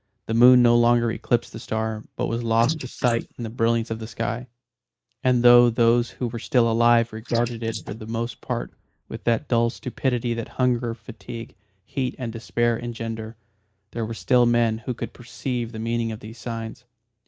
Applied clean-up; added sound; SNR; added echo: neural mask model Resemble Enhance denoiser.